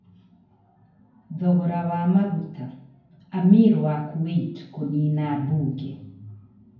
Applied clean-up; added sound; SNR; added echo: none; none; none; reverberation time 0.9 s.